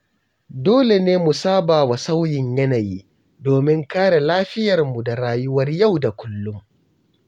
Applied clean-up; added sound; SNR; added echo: none; none; none; none.